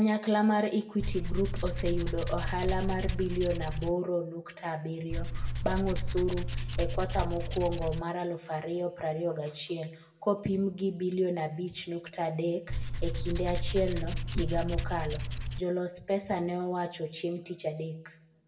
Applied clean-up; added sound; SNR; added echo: none; Tools; -1 dB; reverberation time 0.5 s.